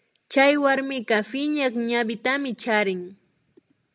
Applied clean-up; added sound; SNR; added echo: none; none; none; none.